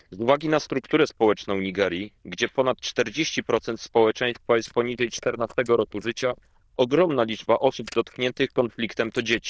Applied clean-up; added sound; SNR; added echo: neural diffusion model UNIVERSE++.